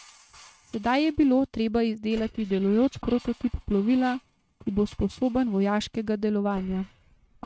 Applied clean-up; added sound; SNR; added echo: neural mask model RNNoise.